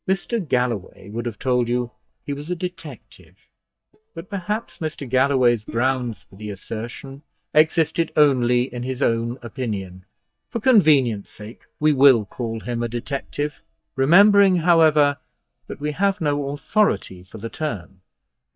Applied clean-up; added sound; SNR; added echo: neural mask model DeepFilterNet 3.